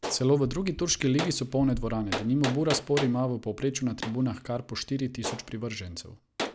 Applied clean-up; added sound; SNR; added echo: none; Gunshot, gunfire; 10 dB; none.